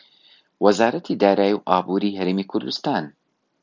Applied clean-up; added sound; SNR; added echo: none; none; none; none.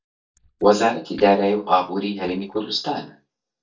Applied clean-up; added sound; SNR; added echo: neural mask model DeepFilterNet 3.